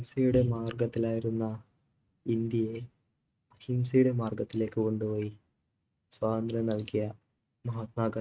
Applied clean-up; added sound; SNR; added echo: neural mask model RNNoise.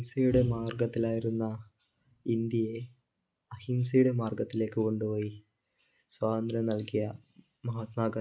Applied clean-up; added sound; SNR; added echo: none; none; none; none.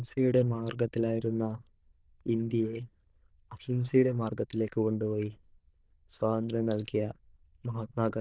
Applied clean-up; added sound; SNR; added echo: neural diffusion model UNIVERSE++.